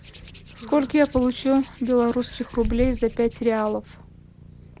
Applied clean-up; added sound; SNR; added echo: none; Hands; 13 dB; none.